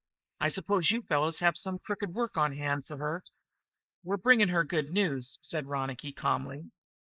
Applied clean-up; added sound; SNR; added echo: neural mask model Resemble Enhance denoiser.